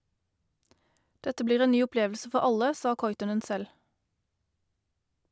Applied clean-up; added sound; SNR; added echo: none; none; none; none.